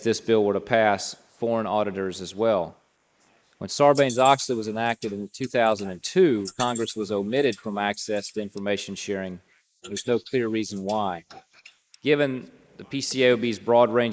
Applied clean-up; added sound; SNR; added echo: neural mask model Resemble Enhance denoiser.